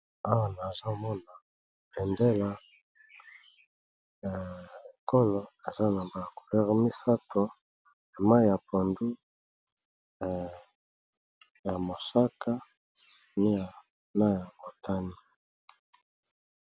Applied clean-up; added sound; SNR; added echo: none; none; none; none.